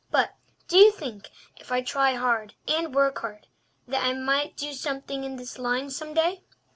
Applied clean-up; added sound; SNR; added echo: none; none; none; none.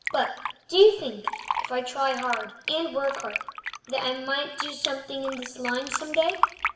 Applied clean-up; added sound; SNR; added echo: none; Fill (with liquid); 6 dB; reverberation time 0.8 s.